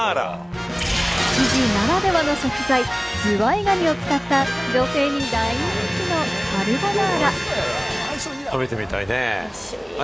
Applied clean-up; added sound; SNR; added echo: none; Bowed string instrument; 13 dB; none.